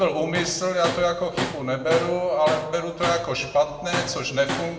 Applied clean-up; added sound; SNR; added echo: none; Tools; 8 dB; reverberation time 0.8 s.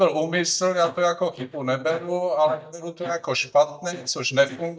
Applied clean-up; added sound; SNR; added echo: neural mask model DeepFilterNet 3.